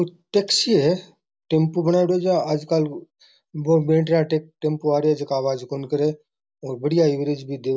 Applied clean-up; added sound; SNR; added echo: none; none; none; none.